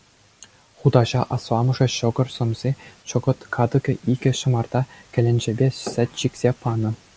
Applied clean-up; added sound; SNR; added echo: none; none; none; none.